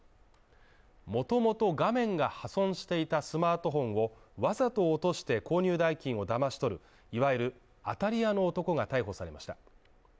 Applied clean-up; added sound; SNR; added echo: none; none; none; none.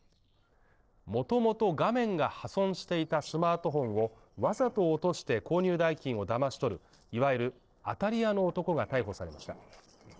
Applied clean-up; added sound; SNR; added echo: neural separator model SepFormer DNS4.